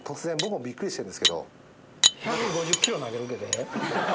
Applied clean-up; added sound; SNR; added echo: none; Cutlery, silverware; -1 dB; none.